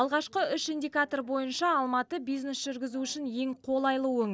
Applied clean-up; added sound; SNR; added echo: none; none; none; none.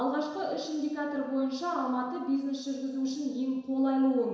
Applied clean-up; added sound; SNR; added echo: none; none; none; reverberation time 1.0 s.